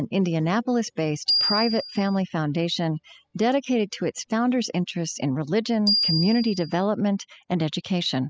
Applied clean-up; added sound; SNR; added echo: classical method spectral subtraction.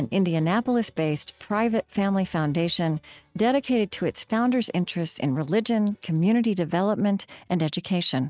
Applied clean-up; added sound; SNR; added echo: neural mask model RNNoise.